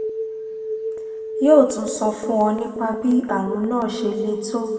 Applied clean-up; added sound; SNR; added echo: none; Telephone; 8 dB; reverberation time 1.8 s.